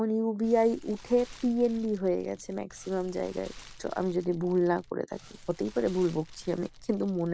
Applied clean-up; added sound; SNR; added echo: none; Fire; 19 dB; none.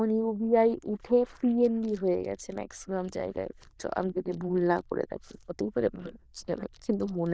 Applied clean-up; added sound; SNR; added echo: neural diffusion model UNIVERSE++.